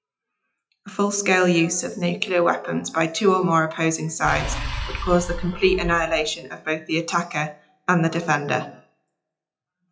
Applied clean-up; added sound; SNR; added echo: classical method WPE with log-MMSE.